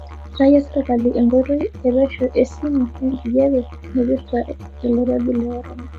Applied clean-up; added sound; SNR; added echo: none; Musical instrument; 15 dB; none.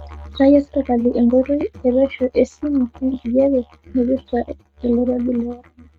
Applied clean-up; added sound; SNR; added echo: neural mask model RNNoise.